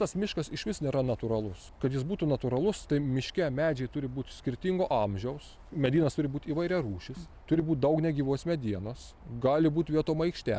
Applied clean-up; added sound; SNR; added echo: none; none; none; none.